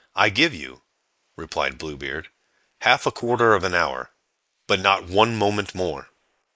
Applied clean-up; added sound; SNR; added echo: neural mask model Resemble Enhance denoiser.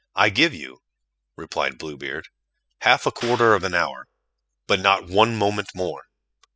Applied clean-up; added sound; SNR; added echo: classical method spectral subtraction.